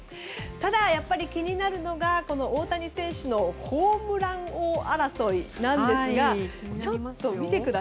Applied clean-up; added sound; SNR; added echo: none; none; none; none.